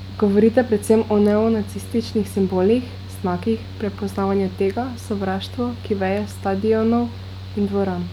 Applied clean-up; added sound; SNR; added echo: none; Mechanical fan; 12 dB; none.